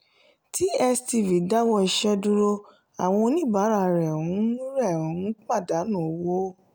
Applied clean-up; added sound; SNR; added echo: none; none; none; none.